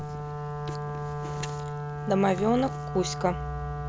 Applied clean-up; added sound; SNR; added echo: none; Wind instrument, woodwind instrument; 4 dB; none.